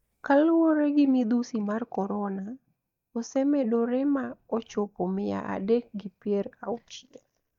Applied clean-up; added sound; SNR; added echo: neural mask model DeepFilterNet 3.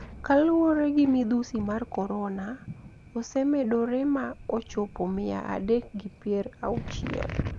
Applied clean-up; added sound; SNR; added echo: none; Thunder; 15 dB; none.